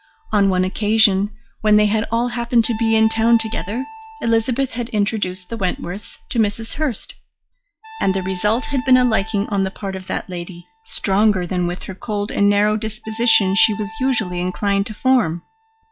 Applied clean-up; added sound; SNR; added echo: classical method log-MMSE.